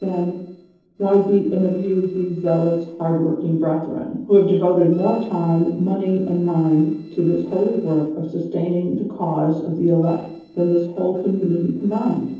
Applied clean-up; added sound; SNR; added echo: neural separator model SepFormer DNS4.